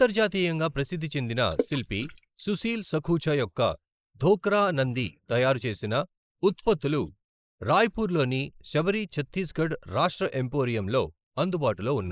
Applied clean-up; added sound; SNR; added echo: neural mask model Resemble Enhance denoiser.